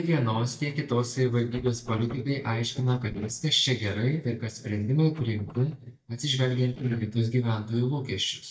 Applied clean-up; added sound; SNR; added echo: neural mask model DeepFilterNet 3.